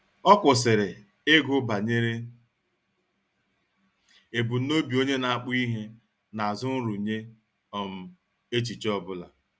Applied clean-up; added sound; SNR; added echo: none; none; none; none.